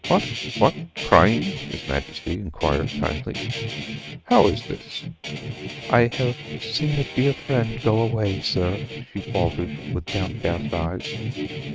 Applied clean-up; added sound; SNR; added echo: neural mask model RNNoise.